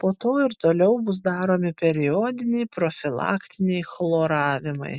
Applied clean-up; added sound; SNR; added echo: none; none; none; none.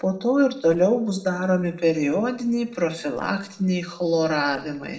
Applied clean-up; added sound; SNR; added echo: neural separator model SepFormer DNS4.